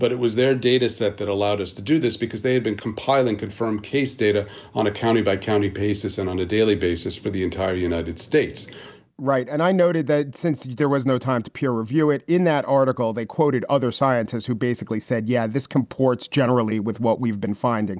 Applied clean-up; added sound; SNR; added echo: none; none; none; none.